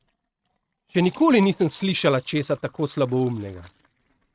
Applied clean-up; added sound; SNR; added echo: neural mask model RNNoise.